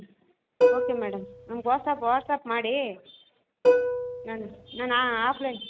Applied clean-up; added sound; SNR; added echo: none; Plucked string instrument; -3 dB; none.